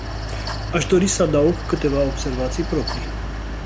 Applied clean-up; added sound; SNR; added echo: none; Mechanical fan; 5 dB; none.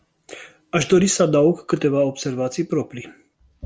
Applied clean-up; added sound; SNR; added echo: none; none; none; none.